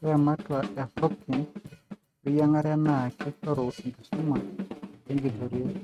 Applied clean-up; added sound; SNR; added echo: neural mask model RNNoise.